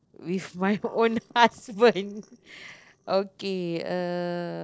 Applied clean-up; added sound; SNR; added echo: neural separator model SepFormer DNS4.